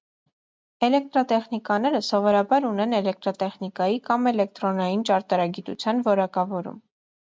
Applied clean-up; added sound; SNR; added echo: none; none; none; none.